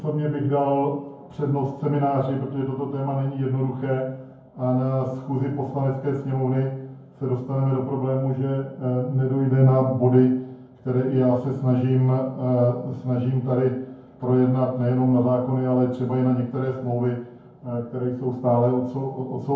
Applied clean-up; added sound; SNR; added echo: none; none; none; reverberation time 0.9 s.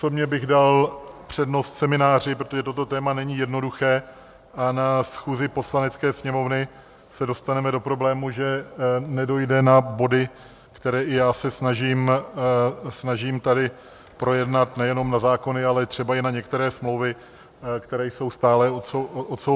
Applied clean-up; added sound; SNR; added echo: none; none; none; none.